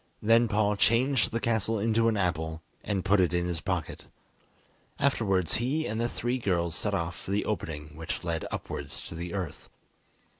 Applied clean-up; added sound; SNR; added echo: none; none; none; none.